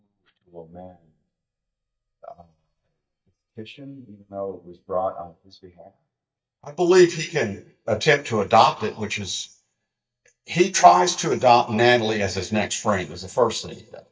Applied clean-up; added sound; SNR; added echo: neural mask model DeepFilterNet 3.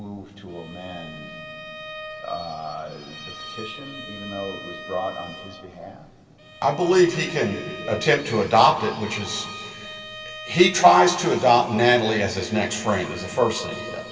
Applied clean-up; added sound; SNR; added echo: none; Bowed string instrument; 16 dB; reverberation time 2.4 s.